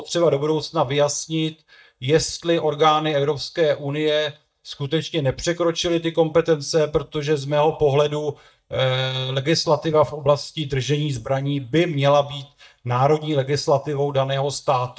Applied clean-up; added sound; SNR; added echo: neural mask model DeepFilterNet 3.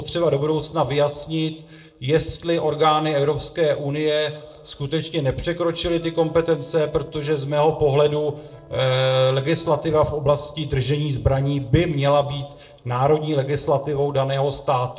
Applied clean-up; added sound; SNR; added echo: neural separator model SepFormer DNS4.